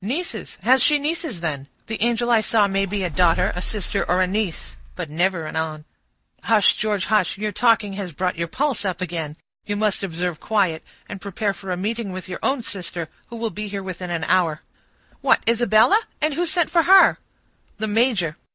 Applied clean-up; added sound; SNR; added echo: neural mask model DeepFilterNet 3.